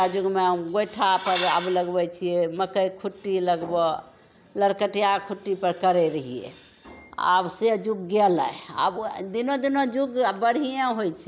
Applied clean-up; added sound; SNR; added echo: none; none; none; none.